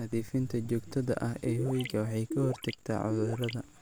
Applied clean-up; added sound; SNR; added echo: none; Gurgling; 7 dB; none.